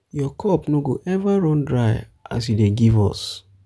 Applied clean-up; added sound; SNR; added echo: none; none; none; none.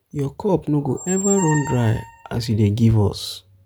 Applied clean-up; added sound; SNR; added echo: none; Squeak; 12 dB; none.